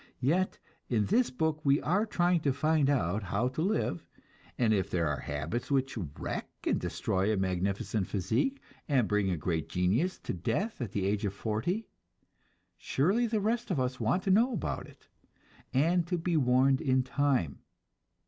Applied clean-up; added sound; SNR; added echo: none; none; none; none.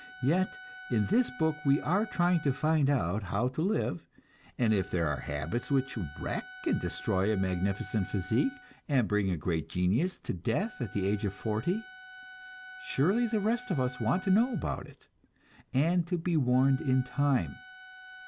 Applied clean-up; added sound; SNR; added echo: none; Wind instrument, woodwind instrument; 19 dB; none.